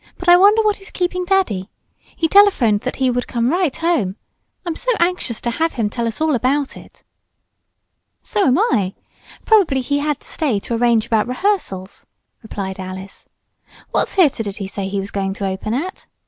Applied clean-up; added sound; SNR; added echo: none; none; none; none.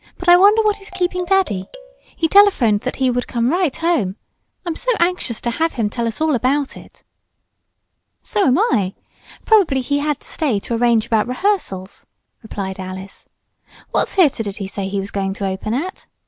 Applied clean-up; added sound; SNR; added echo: none; Marimba, xylophone; 19 dB; none.